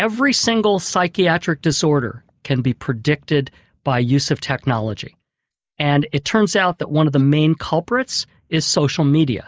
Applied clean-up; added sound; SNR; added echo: neural mask model Resemble Enhance denoiser.